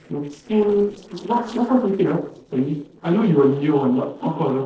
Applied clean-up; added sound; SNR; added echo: neural separator model SepFormer DNS4.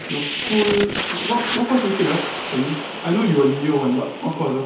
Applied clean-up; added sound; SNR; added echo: none; Fire; 6 dB; reverberation time 0.5 s.